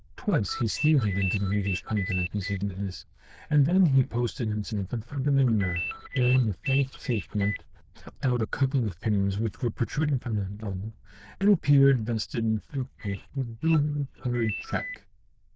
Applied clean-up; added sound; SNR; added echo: neural diffusion model UNIVERSE++.